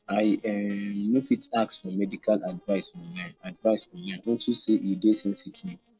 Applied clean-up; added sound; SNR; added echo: neural separator model SepFormer DNS4.